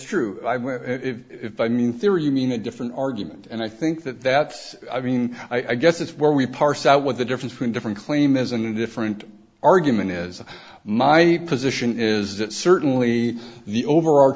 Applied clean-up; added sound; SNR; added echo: none; none; none; none.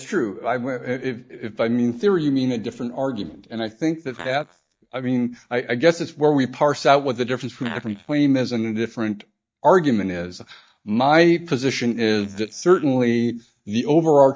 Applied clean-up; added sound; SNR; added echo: neural mask model DeepFilterNet 3.